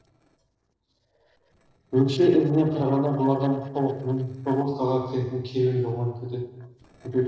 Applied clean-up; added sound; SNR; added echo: neural separator model SepFormer DNS4.